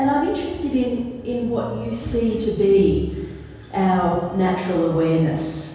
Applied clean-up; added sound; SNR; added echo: none; Cough; 18 dB; reverberation time 1.2 s.